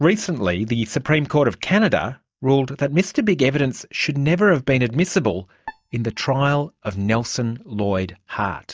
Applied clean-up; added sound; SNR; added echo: neural mask model DeepFilterNet 3.